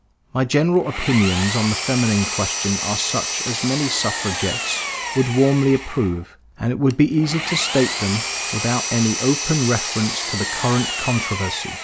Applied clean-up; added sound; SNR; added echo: none; Engine; 5 dB; none.